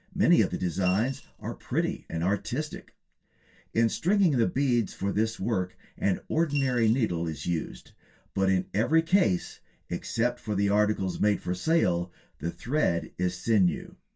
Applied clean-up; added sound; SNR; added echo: none; Coin (dropping) / Glass; 15 dB; reverberation time 0.1 s.